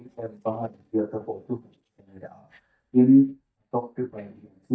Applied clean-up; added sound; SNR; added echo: neural mask model DeepFilterNet 3.